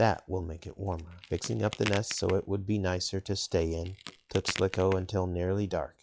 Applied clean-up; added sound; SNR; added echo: classical method log-MMSE.